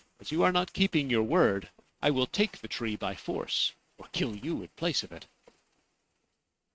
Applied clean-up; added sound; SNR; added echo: neural mask model RNNoise.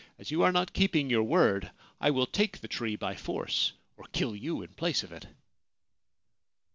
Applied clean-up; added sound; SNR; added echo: none; none; none; none.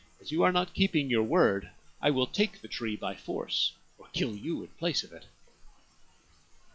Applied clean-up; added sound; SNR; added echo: classical method log-MMSE.